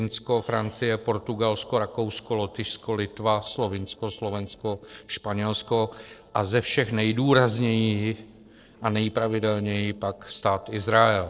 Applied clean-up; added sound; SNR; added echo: neural separator model SepFormer DNS4.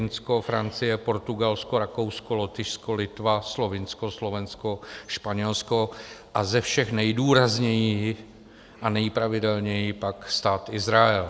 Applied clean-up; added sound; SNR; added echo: none; none; none; none.